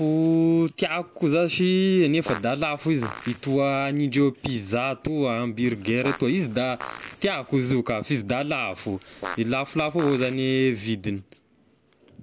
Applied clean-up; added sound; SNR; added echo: none; Fart; 15 dB; none.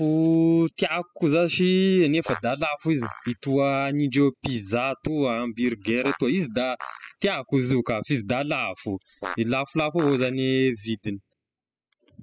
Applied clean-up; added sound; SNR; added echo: classical method spectral subtraction.